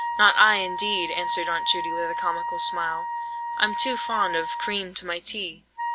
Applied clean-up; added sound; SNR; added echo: none; Wind instrument, woodwind instrument; 5 dB; none.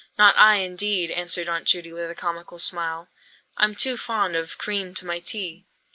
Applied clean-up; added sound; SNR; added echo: neural mask model Resemble Enhance denoiser.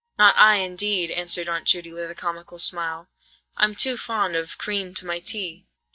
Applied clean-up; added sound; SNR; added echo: neural mask model DeepFilterNet 3.